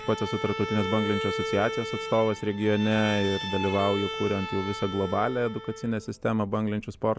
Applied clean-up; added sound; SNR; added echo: none; Bowed string instrument; 8 dB; none.